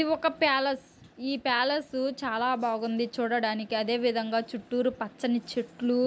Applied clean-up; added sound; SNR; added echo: none; none; none; none.